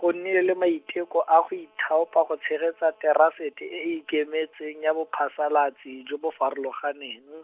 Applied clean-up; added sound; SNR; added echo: none; none; none; none.